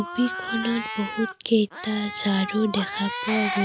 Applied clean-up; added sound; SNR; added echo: none; Cat; 7 dB; none.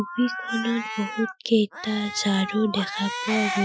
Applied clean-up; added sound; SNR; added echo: classical method Wiener filter.